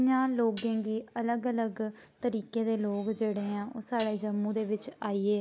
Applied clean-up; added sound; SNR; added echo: none; Dishes, pots, and pans; 18 dB; none.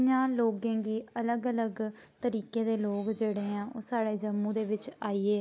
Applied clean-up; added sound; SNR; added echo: none; none; none; none.